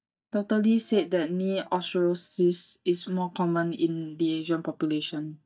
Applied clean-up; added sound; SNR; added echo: neural mask model DeepFilterNet 3.